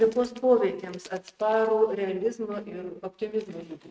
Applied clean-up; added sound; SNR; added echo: neural mask model RNNoise.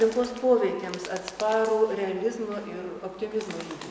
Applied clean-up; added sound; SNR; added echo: none; Bird; 17 dB; none.